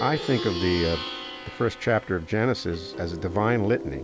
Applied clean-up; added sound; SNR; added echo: none; Plucked string instrument; 9 dB; none.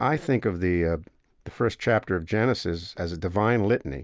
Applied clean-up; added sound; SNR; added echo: none; none; none; none.